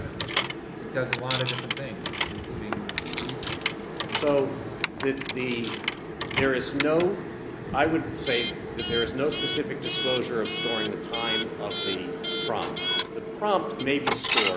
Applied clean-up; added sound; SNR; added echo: none; Coin (dropping) / Alarm; -1 dB; none.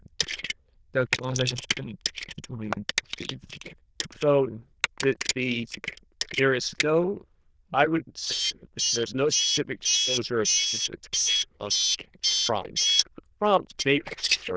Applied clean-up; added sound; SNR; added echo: neural diffusion model UNIVERSE++.